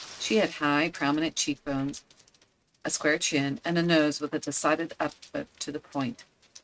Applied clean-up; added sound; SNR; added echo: neural mask model RNNoise.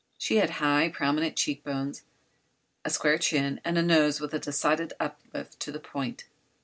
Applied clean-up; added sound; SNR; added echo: none; none; none; none.